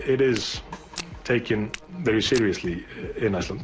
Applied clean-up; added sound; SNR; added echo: none; Walk, footsteps; 17 dB; none.